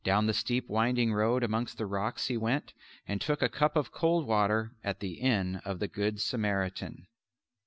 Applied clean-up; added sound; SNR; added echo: none; none; none; none.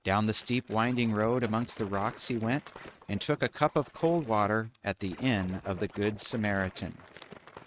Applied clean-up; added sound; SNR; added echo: neural mask model RNNoise.